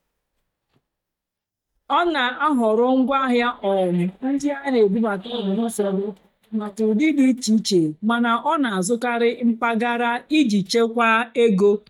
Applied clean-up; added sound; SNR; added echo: neural mask model DeepFilterNet 3.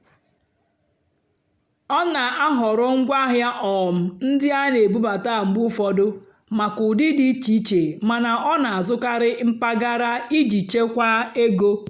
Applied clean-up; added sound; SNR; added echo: none; none; none; none.